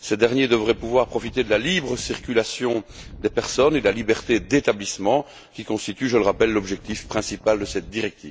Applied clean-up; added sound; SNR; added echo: none; Wind; 18 dB; none.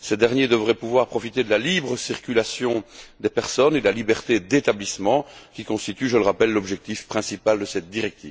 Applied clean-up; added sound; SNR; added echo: none; none; none; none.